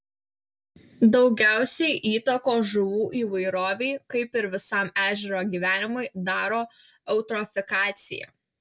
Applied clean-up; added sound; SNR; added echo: none; none; none; none.